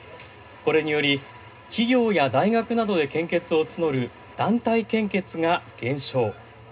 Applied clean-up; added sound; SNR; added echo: none; none; none; reverberation time 0.2 s.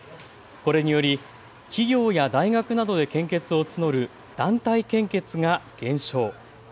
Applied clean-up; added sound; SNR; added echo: none; none; none; none.